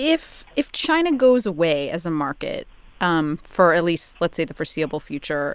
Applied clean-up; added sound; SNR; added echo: none; none; none; none.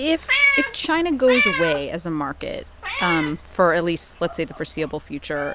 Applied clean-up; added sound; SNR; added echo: none; Meow; 3 dB; none.